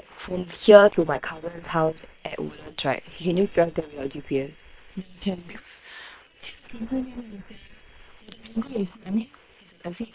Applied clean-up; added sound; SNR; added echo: neural separator model SepFormer WHAM!.